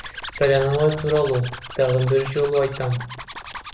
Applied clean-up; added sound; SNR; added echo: none; Zipper (clothing); 13 dB; none.